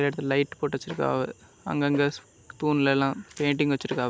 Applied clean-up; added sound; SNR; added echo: none; none; none; none.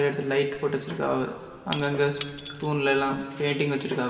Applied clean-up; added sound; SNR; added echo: none; Shatter / Crushing; 9 dB; reverberation time 2.1 s.